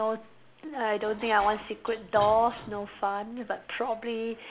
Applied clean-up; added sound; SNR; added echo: none; Dishes, pots, and pans; 17 dB; none.